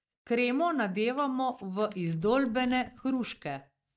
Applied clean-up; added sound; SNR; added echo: neural mask model DeepFilterNet 3.